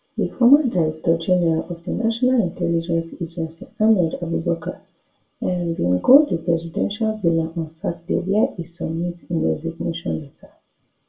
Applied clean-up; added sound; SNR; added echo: none; none; none; reverberation time 0.2 s.